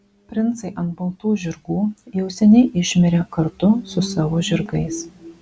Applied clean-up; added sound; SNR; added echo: none; none; none; none.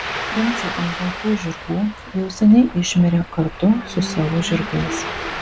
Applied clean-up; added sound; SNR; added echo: none; Ocean; 10 dB; none.